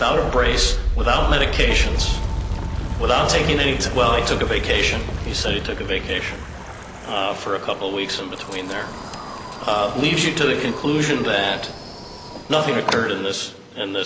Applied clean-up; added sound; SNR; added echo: none; Wind; 4 dB; none.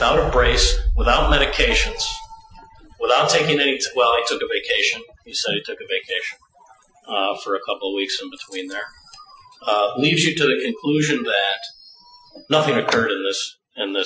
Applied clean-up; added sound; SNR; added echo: classical method Wiener filter.